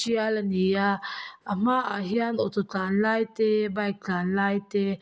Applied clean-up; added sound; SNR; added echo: none; none; none; none.